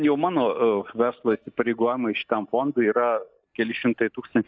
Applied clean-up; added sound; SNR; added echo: neural mask model DeepFilterNet 3.